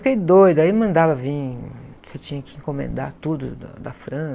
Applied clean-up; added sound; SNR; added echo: none; none; none; none.